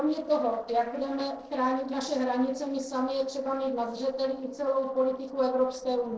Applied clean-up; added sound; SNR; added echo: neural separator model SepFormer DNS4.